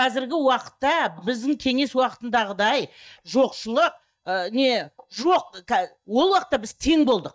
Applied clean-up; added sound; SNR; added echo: neural mask model DeepFilterNet 3.